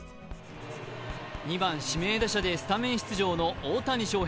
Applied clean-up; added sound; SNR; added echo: none; Writing; 15 dB; none.